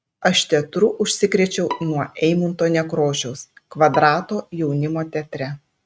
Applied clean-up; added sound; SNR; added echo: neural mask model RNNoise.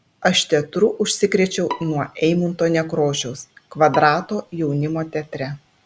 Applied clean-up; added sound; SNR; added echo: none; Bowed string instrument; 16 dB; none.